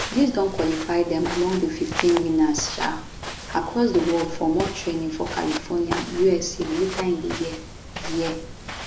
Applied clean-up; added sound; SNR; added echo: none; Walk, footsteps; 9 dB; none.